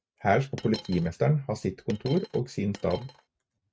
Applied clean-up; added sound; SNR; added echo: neural mask model RNNoise.